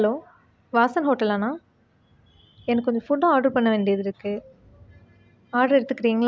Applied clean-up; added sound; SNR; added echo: none; none; none; none.